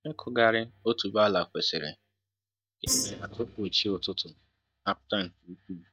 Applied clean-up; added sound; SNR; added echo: neural mask model DeepFilterNet 3.